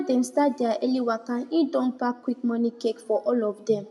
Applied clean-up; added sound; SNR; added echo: none; none; none; reverberation time 1.1 s.